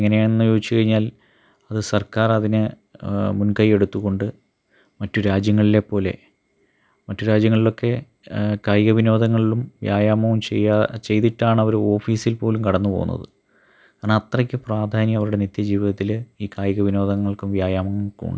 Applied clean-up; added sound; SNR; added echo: none; none; none; none.